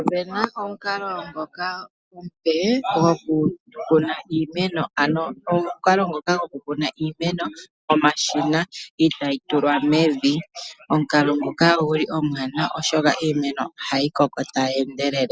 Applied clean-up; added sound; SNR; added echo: none; none; none; none.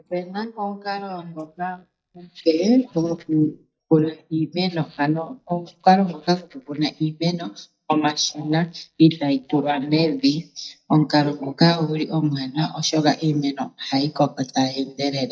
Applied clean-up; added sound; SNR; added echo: neural mask model DeepFilterNet 3.